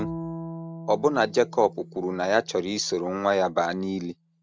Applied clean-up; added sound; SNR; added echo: none; Bowed string instrument; 14 dB; none.